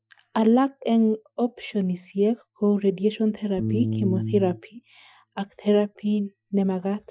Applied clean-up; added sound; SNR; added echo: classical method Wiener filter.